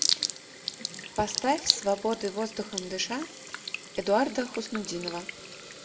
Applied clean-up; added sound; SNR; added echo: none; Sink (filling or washing) / Water tap, faucet; 3 dB; reverberation time 1.0 s.